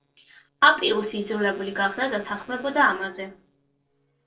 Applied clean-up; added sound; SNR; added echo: neural separator model SepFormer DNS4.